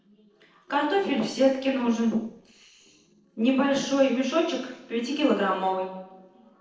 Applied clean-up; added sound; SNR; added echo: neural separator model SepFormer DNS4.